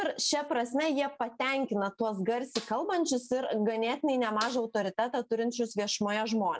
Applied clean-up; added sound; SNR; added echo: none; Snare drum; 17 dB; none.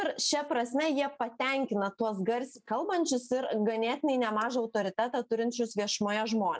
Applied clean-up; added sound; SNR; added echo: neural mask model DeepFilterNet 3.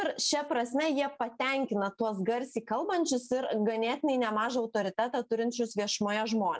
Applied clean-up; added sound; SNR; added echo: none; none; none; none.